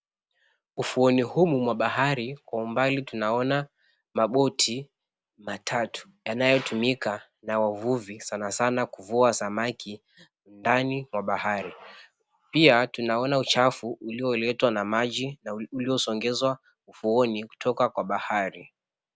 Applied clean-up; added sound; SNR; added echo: none; none; none; none.